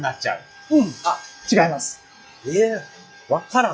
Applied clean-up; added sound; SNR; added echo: classical method log-MMSE.